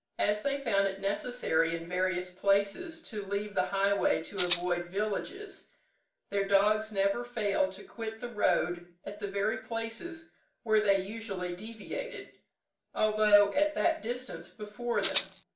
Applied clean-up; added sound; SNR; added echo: none; Rattle (instrument); -4 dB; reverberation time 0.4 s.